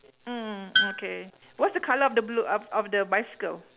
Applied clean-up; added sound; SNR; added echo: none; Tools; 5 dB; none.